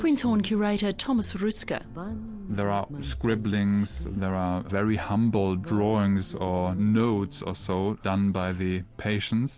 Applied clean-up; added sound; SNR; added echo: none; none; none; none.